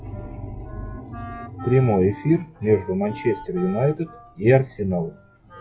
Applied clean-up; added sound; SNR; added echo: classical method log-MMSE.